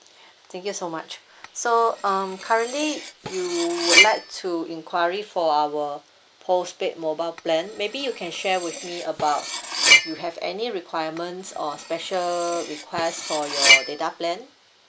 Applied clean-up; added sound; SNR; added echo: none; Cutlery, silverware; -1 dB; none.